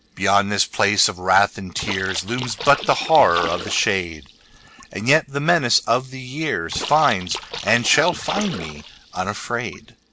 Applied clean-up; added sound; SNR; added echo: none; Splash, splatter; 13 dB; none.